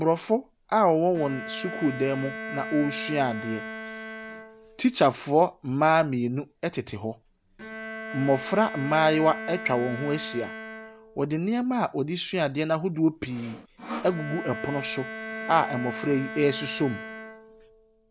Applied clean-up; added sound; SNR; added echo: none; Sawing + Bowed string instrument; 12 dB; none.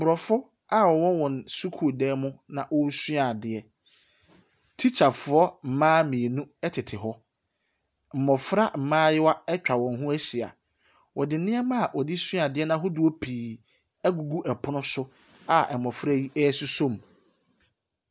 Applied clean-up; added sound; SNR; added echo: none; none; none; none.